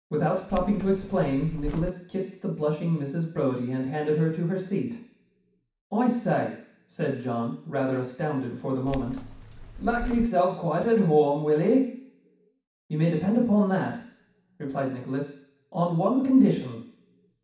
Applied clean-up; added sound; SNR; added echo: none; Keys jangling; 10 dB; reverberation time 0.6 s.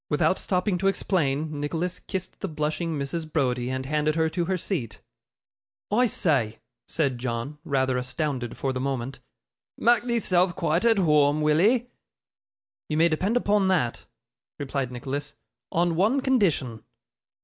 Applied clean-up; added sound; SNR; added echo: none; none; none; none.